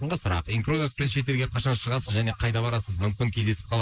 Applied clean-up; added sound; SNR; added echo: neural mask model Resemble Enhance denoiser.